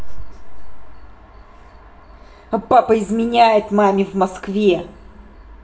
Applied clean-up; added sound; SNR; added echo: none; none; none; reverberation time 0.7 s.